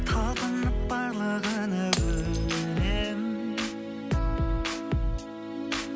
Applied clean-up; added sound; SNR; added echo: none; Shatter; 14 dB; none.